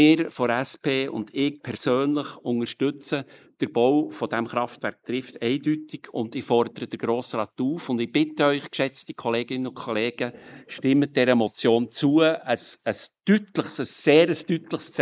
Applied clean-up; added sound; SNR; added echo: neural mask model Resemble Enhance denoiser.